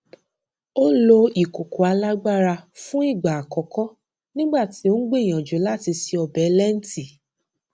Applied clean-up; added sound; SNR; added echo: none; none; none; none.